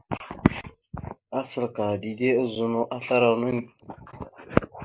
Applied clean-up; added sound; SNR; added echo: neural mask model Resemble Enhance denoiser.